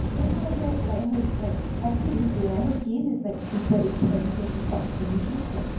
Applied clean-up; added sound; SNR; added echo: none; Fire; 1 dB; reverberation time 0.9 s.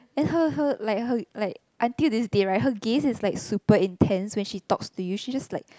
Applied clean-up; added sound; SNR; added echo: none; none; none; none.